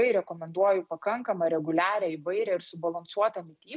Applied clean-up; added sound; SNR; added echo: none; none; none; none.